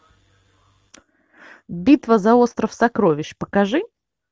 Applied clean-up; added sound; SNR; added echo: none; none; none; none.